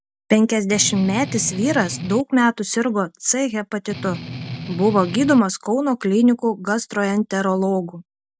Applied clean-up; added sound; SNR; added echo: none; Strum; 11 dB; none.